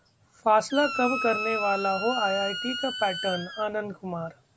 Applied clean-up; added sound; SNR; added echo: none; Squeak; 6 dB; none.